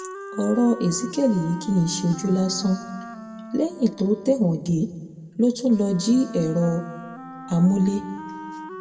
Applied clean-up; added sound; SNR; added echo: none; Wind instrument, woodwind instrument; 15 dB; reverberation time 1.0 s.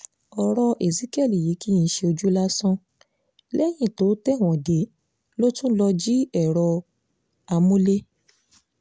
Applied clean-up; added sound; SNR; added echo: none; none; none; none.